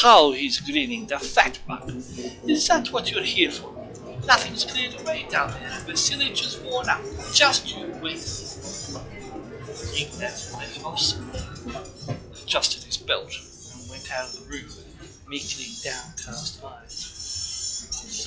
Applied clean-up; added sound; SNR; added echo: classical method log-MMSE.